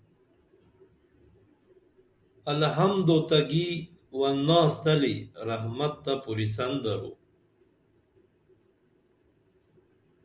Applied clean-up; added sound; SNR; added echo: none; none; none; none.